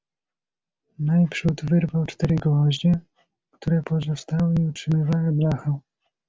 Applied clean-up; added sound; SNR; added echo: none; none; none; none.